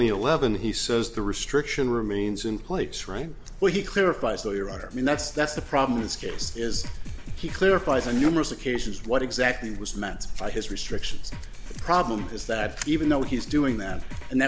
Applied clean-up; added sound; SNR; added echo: none; Drum kit; 16 dB; none.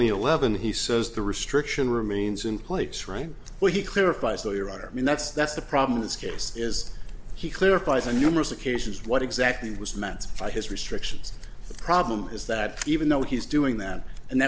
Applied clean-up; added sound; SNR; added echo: none; none; none; none.